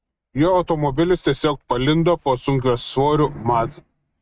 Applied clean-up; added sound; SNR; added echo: neural mask model RNNoise.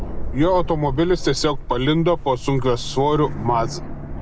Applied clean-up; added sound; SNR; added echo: none; Aircraft; 6 dB; none.